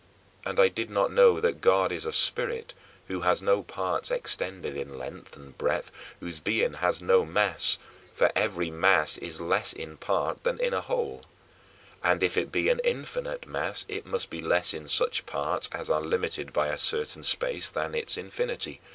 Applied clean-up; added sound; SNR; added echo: none; none; none; none.